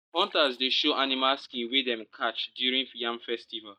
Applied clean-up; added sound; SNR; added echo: neural mask model DeepFilterNet 3.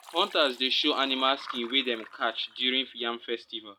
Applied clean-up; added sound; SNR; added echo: none; Liquid; 19 dB; none.